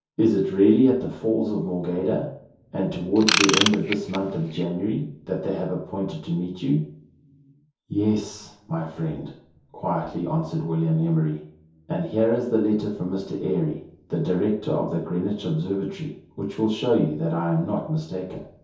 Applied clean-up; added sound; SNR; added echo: none; Ratchet, pawl / Tools; 0 dB; reverberation time 0.6 s.